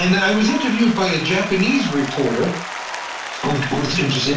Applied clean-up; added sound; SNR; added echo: none; Applause; 10 dB; reverberation time 0.4 s.